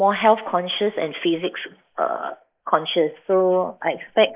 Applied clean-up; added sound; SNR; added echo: neural mask model Resemble Enhance denoiser.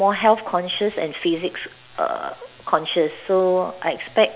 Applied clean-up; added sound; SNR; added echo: none; none; none; none.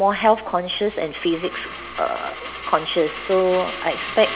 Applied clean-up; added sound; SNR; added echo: none; Coin (dropping); 12 dB; none.